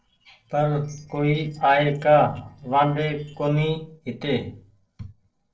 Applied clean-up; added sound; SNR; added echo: neural separator model SepFormer DNS4.